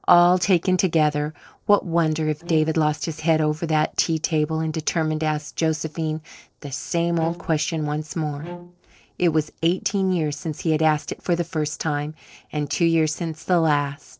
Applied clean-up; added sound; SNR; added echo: neural separator model SepFormer DNS4.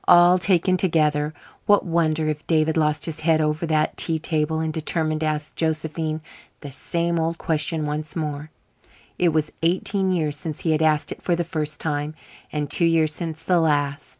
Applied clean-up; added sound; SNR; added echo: none; none; none; none.